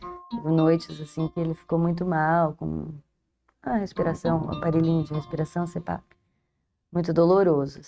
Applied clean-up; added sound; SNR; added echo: neural mask model RNNoise.